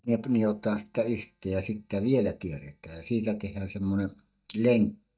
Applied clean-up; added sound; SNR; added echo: neural mask model DeepFilterNet 3.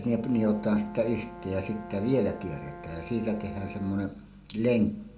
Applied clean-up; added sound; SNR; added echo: none; Brass instrument; 16 dB; reverberation time 0.6 s.